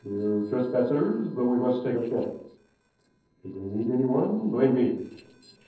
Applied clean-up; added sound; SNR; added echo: neural separator model SepFormer DNS4.